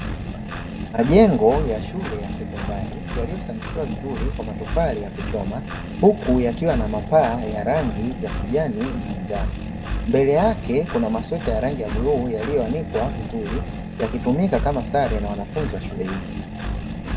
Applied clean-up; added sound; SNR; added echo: none; Engine; 5 dB; reverberation time 1.6 s.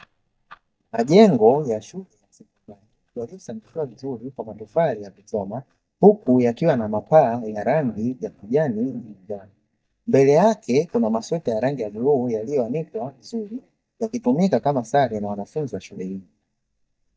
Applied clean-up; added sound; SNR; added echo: neural mask model DeepFilterNet 3.